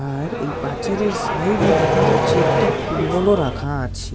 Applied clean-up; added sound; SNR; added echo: none; Accelerating, revving, vroom; -2 dB; none.